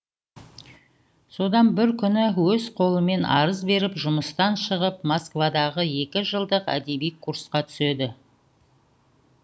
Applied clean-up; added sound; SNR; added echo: none; none; none; none.